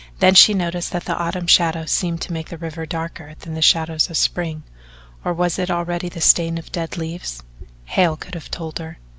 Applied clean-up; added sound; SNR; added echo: none; none; none; none.